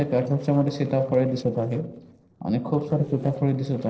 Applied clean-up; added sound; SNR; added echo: neural separator model SepFormer DNS4.